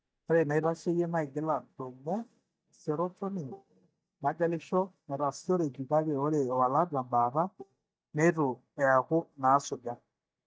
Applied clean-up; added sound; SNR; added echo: neural mask model DeepFilterNet 3.